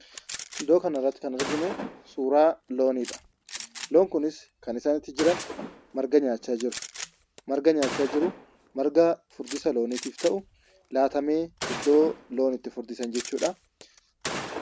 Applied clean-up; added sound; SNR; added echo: none; Gunshot, gunfire; 12 dB; none.